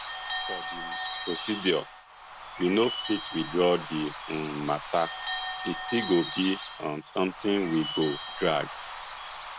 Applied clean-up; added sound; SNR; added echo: none; Bird / Bell; 7 dB; none.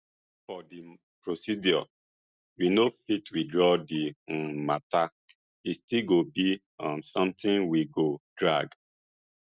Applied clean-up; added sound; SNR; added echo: none; none; none; none.